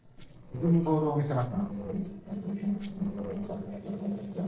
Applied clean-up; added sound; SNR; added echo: neural separator model SepFormer DNS4.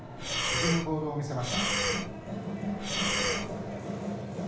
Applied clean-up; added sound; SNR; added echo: none; Breathing; -1 dB; reverberation time 0.9 s.